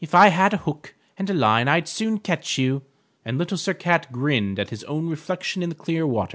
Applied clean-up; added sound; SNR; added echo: none; none; none; none.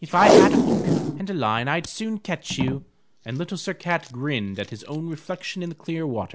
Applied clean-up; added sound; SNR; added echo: none; Packing tape, duct tape; -2 dB; none.